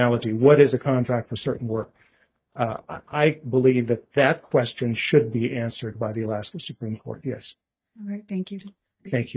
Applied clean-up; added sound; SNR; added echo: neural mask model DeepFilterNet 3.